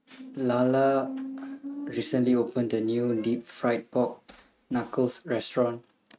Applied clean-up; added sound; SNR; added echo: neural mask model RNNoise.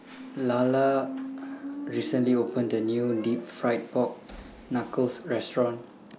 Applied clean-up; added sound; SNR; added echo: none; Squeak; 13 dB; none.